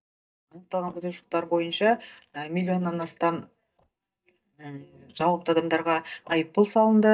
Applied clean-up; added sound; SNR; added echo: neural mask model DeepFilterNet 3.